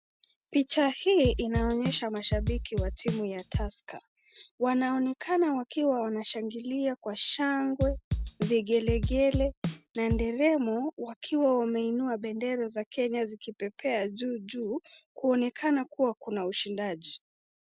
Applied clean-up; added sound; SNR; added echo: none; Drum / Drum kit; 3 dB; none.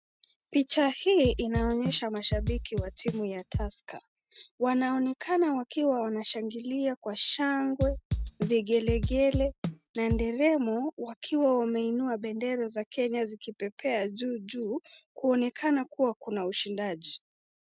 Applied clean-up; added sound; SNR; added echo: neural mask model RNNoise.